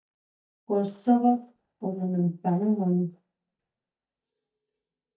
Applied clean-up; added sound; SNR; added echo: neural mask model DeepFilterNet 3.